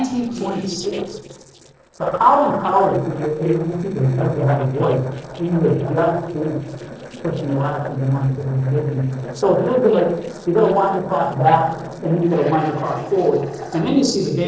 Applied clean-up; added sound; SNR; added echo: neural separator model SepFormer DNS4.